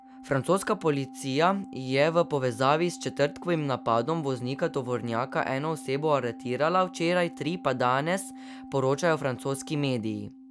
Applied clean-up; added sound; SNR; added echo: none; Organ; 16 dB; none.